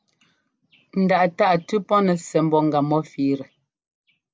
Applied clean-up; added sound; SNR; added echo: none; none; none; none.